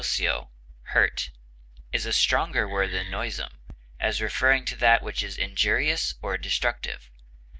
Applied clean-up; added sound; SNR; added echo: none; Wood; 11 dB; none.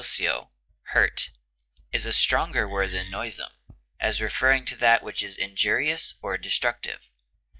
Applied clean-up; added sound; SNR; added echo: classical method log-MMSE.